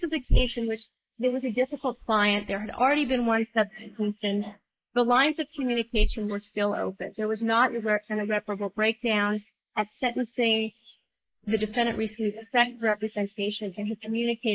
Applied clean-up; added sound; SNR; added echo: neural mask model Resemble Enhance denoiser.